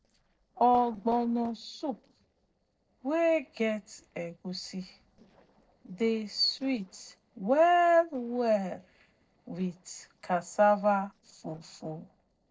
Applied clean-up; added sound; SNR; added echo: neural separator model SepFormer DNS4.